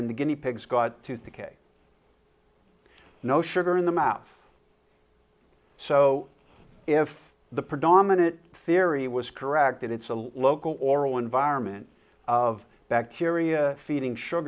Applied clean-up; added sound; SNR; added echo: none; none; none; none.